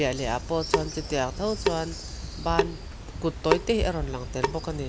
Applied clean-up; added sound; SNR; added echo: none; Drip / Sink (filling or washing) / Water tap, faucet; 2 dB; none.